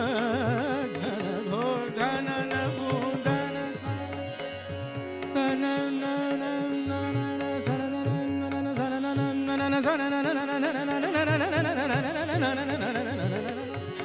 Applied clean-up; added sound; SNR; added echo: none; none; none; none.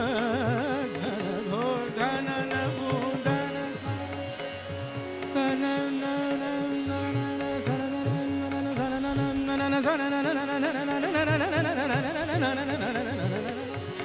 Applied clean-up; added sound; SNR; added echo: none; Rain; 18 dB; none.